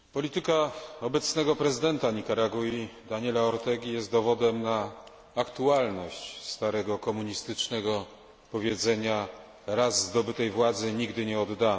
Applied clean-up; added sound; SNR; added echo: none; none; none; none.